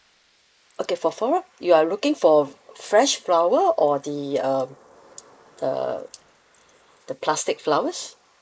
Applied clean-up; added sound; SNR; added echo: neural mask model Resemble Enhance denoiser.